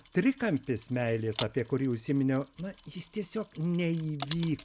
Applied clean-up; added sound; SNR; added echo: none; Mechanisms; 13 dB; none.